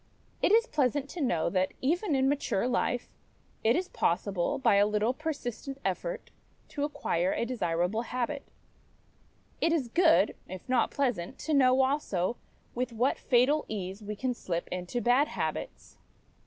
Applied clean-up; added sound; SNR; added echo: none; none; none; none.